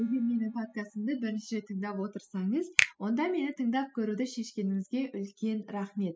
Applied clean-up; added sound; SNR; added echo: classical method spectral subtraction.